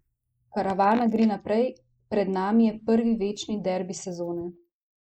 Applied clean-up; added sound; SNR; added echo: neural mask model Resemble Enhance denoiser.